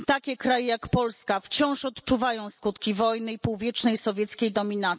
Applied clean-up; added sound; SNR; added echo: none; none; none; none.